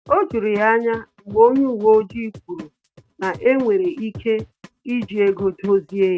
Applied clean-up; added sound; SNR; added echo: neural mask model RNNoise.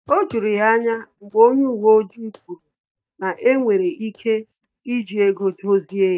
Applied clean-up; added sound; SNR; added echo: neural mask model DeepFilterNet 3.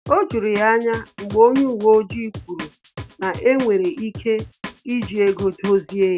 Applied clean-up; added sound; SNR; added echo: none; Drum; 16 dB; none.